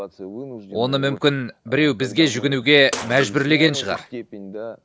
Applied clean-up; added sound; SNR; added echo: none; Bathtub (filling or washing) / Water / Splash, splatter; 14 dB; none.